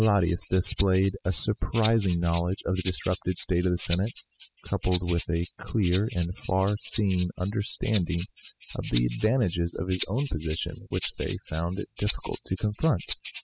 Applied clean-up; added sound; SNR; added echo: classical method spectral subtraction.